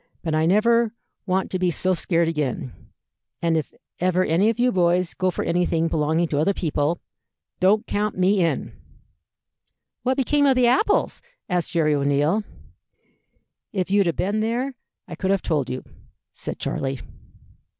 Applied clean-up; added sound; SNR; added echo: none; none; none; none.